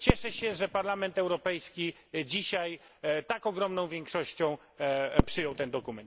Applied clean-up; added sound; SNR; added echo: none; Fireworks; 4 dB; none.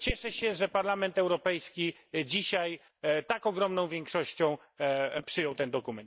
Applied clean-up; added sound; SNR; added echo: neural mask model DeepFilterNet 3.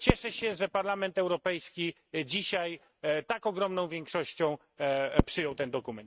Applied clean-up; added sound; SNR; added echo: neural mask model RNNoise.